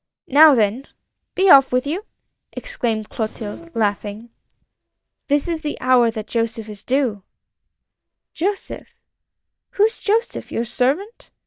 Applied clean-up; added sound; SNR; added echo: neural mask model DeepFilterNet 3.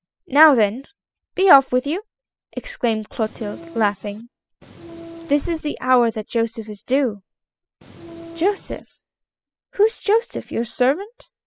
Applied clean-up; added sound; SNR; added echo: classical method spectral subtraction.